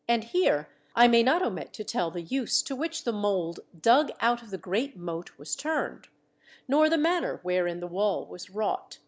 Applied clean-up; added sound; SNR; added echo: none; none; none; none.